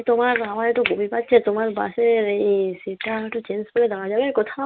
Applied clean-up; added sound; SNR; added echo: none; none; none; none.